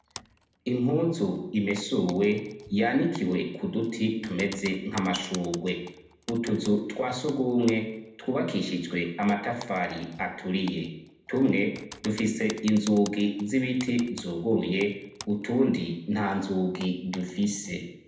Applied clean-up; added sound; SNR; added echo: none; Typing; 20 dB; reverberation time 0.7 s.